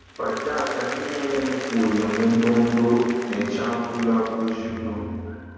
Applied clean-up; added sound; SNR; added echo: none; Applause; 13 dB; reverberation time 2.2 s.